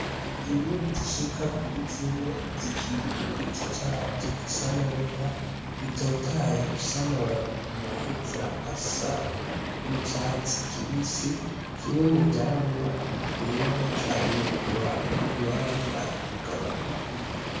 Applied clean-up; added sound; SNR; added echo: none; Waves, surf; 3 dB; reverberation time 1.0 s.